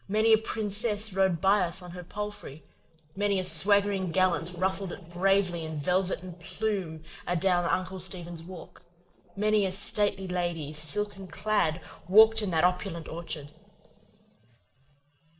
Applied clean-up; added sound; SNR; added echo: neural separator model SepFormer DNS4.